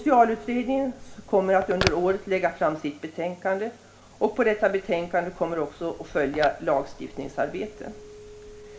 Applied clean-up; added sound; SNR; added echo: none; Telephone; 13 dB; reverberation time 1.8 s.